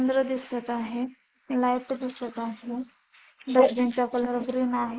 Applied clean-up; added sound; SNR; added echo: neural mask model Resemble Enhance denoiser.